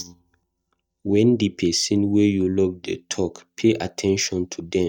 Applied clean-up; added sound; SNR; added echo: neural mask model DeepFilterNet 3.